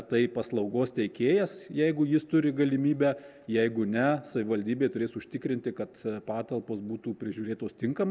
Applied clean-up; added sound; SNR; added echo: none; none; none; none.